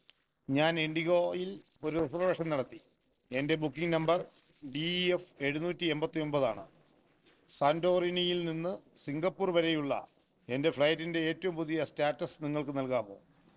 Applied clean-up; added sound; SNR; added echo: neural separator model SepFormer DNS4.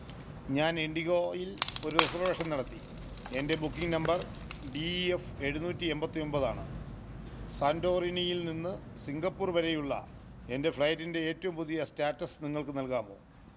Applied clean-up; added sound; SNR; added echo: none; Wood; 0 dB; none.